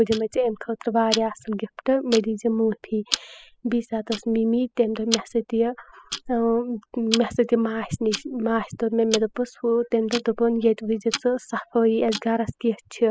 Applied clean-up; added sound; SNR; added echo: classical method spectral subtraction.